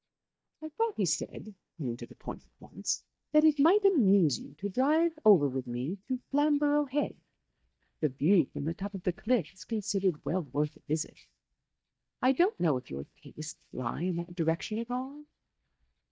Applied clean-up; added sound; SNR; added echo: neural mask model DeepFilterNet 3.